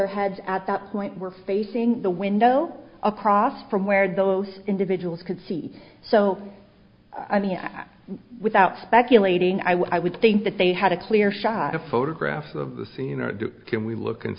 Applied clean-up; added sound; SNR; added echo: none; none; none; none.